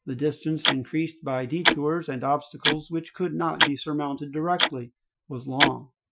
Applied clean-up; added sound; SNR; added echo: classical method Wiener filter.